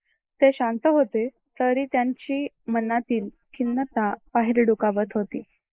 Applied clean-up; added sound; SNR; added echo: neural mask model Resemble Enhance denoiser.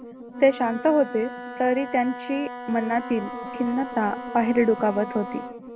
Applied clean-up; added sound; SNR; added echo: none; Wind instrument, woodwind instrument + Wind instrument, woodwind instrument; 10 dB; none.